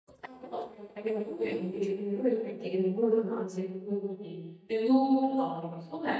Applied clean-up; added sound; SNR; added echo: neural mask model DeepFilterNet 3.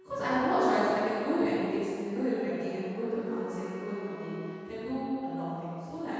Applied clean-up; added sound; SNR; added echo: none; Wind instrument, woodwind instrument; 18 dB; reverberation time 2.1 s.